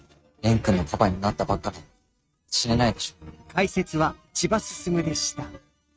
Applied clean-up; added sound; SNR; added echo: neural mask model RNNoise.